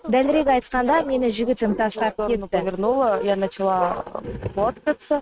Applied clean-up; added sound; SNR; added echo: neural mask model RNNoise.